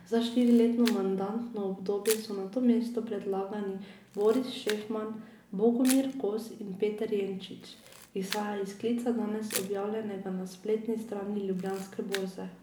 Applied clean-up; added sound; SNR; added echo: none; Camera; 16 dB; none.